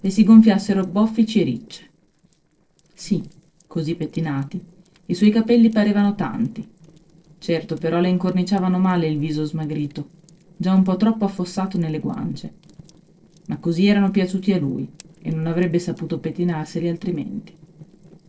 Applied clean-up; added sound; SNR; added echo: neural separator model SepFormer DNS4.